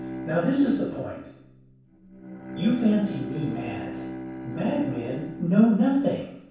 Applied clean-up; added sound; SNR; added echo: none; Bowed string instrument; 10 dB; reverberation time 0.7 s.